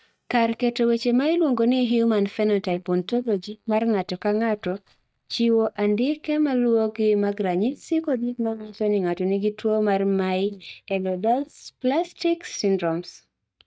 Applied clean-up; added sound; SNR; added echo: neural mask model DeepFilterNet 3.